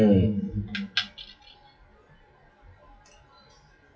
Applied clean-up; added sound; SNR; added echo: classical method WPE with log-MMSE.